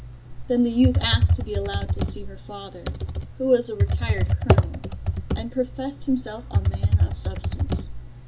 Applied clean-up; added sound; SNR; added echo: none; Computer keyboard; -4 dB; none.